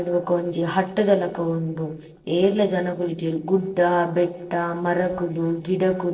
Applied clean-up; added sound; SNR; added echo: neural separator model SepFormer DNS4.